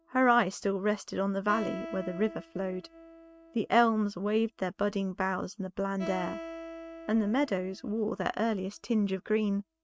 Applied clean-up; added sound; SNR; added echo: neural mask model RNNoise.